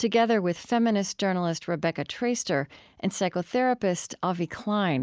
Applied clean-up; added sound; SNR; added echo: none; none; none; none.